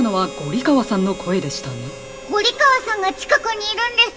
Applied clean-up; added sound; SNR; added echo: none; Harmonica; 16 dB; reverberation time 0.4 s.